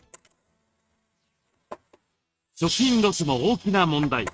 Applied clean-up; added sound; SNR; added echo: neural mask model RNNoise.